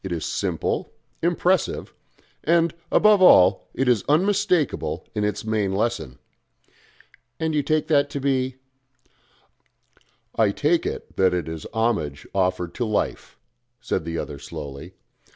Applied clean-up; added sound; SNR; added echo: none; none; none; none.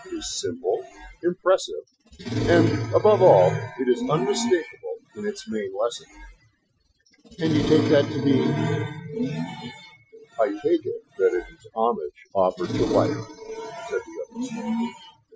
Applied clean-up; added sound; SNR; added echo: classical method Wiener filter.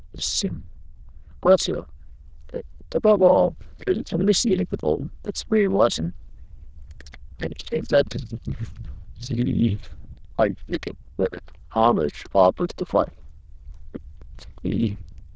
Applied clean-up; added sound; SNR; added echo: neural diffusion model UNIVERSE++.